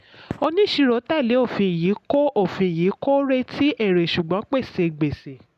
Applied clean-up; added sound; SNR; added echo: none; none; none; none.